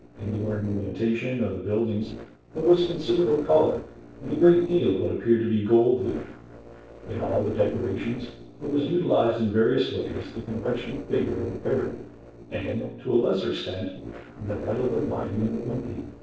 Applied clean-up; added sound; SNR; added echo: neural separator model SepFormer DNS4.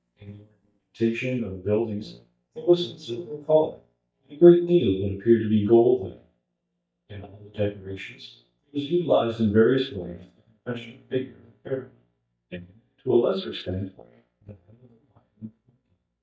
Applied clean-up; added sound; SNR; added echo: neural mask model DeepFilterNet 3.